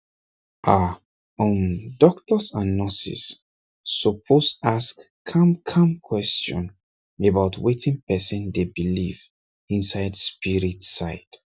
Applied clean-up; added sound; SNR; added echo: none; none; none; none.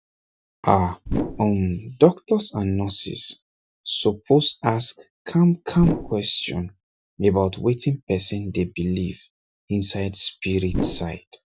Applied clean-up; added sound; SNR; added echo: none; Whoosh, swoosh, swish; 2 dB; none.